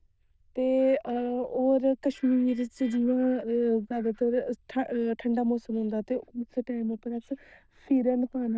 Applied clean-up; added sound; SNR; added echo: neural diffusion model UNIVERSE++.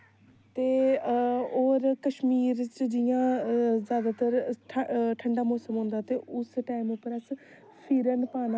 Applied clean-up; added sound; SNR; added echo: none; none; none; none.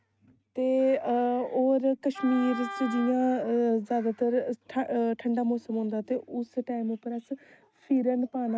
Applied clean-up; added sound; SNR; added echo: neural mask model RNNoise.